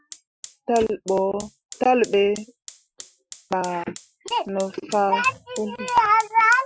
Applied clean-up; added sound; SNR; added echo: classical method Wiener filter.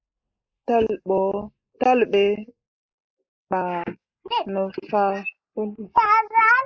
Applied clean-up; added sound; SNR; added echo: neural mask model Resemble Enhance denoiser.